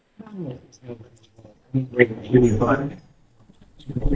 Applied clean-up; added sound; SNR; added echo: neural mask model DeepFilterNet 3.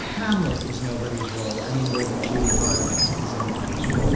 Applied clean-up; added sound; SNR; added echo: none; Stream / Bird vocalization, bird call, bird song; -3 dB; reverberation time 1.1 s.